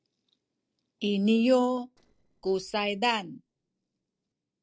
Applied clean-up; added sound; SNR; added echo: neural separator model SepFormer DNS4.